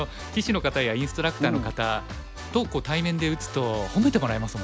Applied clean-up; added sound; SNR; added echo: none; none; none; none.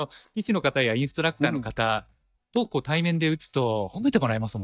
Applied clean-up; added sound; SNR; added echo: neural mask model DeepFilterNet 3.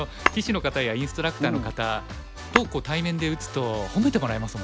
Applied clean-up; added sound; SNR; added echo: none; Tap / Hammer; 7 dB; none.